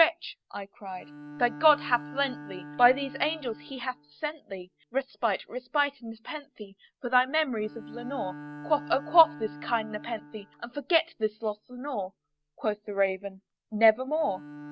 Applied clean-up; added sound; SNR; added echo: none; Bowed string instrument; 17 dB; none.